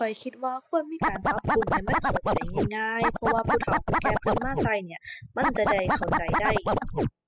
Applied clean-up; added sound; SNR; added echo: classical method spectral subtraction.